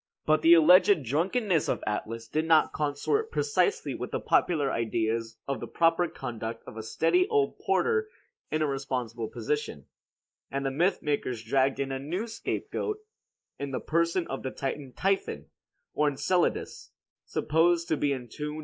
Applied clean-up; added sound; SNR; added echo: neural mask model Resemble Enhance denoiser.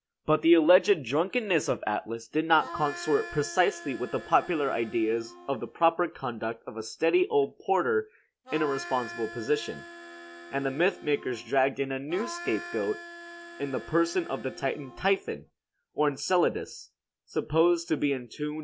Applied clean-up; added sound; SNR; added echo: none; Harmonica; 15 dB; none.